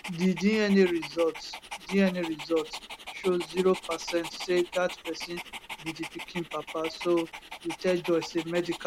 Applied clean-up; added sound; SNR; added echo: none; Dog; 12 dB; none.